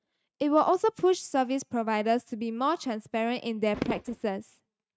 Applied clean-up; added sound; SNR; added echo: neural mask model RNNoise.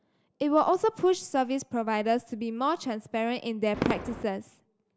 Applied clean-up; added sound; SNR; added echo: none; Fireworks; 12 dB; none.